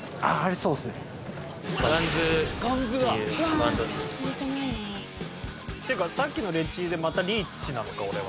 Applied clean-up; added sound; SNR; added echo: none; none; none; none.